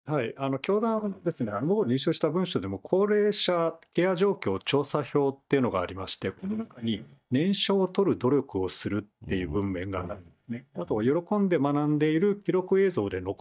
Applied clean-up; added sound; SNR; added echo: neural mask model DeepFilterNet 3.